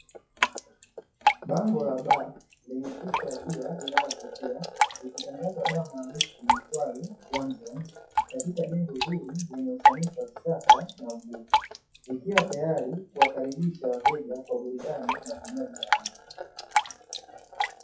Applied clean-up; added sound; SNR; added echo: classical method WPE with log-MMSE.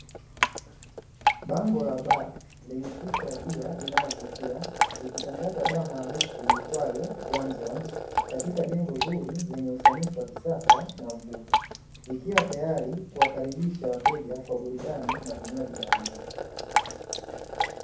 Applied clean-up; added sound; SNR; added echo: none; Drip; -3 dB; reverberation time 0.6 s.